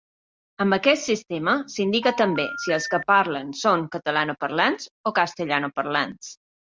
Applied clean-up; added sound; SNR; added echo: none; Telephone; 10 dB; none.